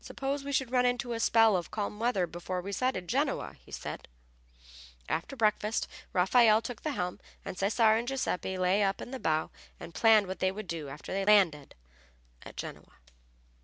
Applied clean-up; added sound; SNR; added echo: none; none; none; none.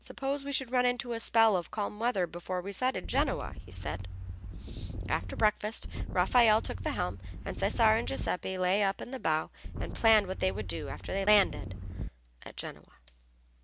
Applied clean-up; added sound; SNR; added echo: none; Wind; 6 dB; none.